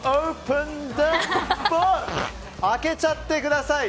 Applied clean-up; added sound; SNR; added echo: none; Fart; 13 dB; none.